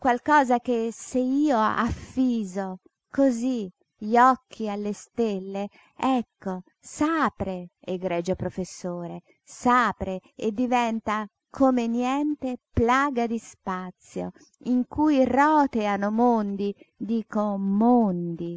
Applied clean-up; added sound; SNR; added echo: none; none; none; none.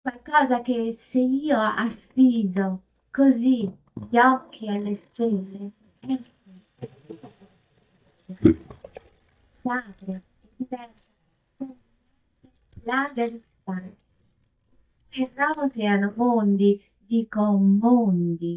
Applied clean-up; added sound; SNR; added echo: neural mask model DeepFilterNet 3.